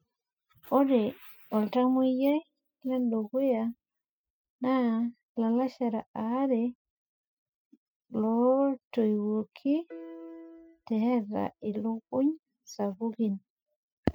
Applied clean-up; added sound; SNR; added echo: classical method spectral subtraction.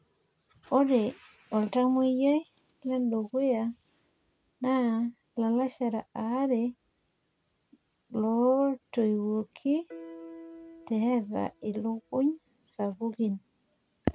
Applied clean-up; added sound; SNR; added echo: none; Piano; 20 dB; none.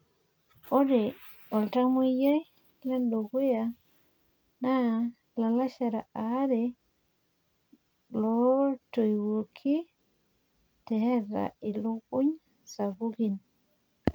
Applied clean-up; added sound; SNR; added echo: none; none; none; none.